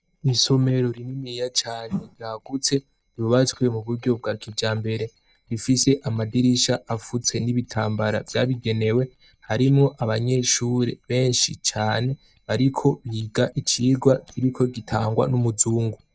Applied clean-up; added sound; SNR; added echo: neural mask model DeepFilterNet 3.